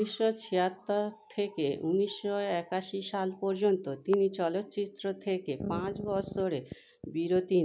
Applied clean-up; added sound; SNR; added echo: none; none; none; none.